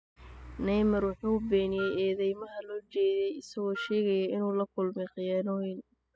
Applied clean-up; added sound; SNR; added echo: classical method spectral subtraction.